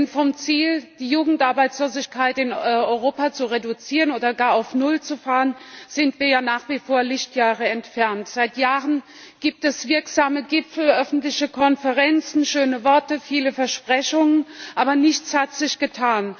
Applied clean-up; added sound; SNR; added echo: none; none; none; none.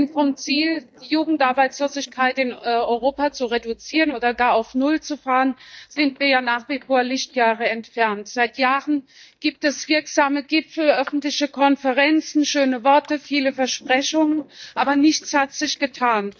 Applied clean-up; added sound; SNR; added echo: neural mask model DeepFilterNet 3.